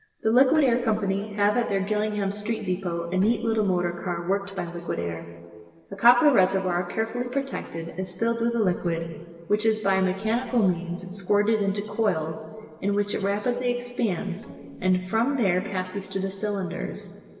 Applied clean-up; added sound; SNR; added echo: neural separator model SepFormer DNS4.